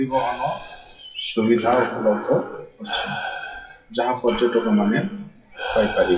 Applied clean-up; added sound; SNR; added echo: classical method WPE with log-MMSE.